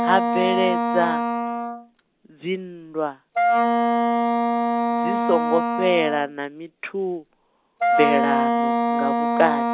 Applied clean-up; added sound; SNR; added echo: none; Wind instrument, woodwind instrument; -3 dB; none.